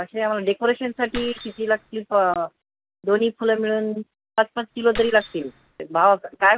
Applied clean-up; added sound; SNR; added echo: none; Keys jangling; 17 dB; none.